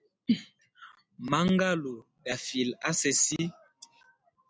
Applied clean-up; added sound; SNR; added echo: none; none; none; none.